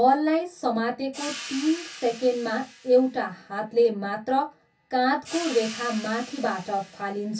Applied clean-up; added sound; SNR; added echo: none; Cymbal; 17 dB; reverberation time 0.3 s.